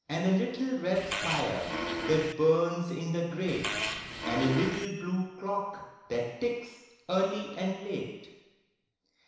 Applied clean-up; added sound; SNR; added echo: none; Fart; 3 dB; reverberation time 1.0 s.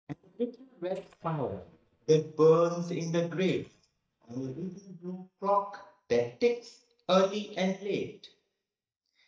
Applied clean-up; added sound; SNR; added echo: neural mask model DeepFilterNet 3.